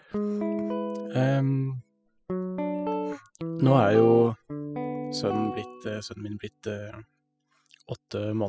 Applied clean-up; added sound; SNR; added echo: classical method spectral subtraction.